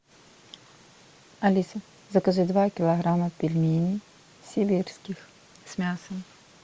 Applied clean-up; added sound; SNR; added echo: none; none; none; none.